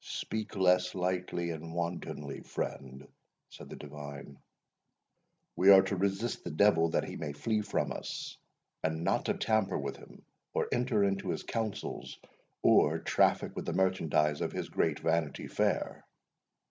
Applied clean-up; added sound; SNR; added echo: none; none; none; none.